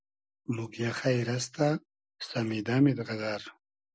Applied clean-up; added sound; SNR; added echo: none; none; none; none.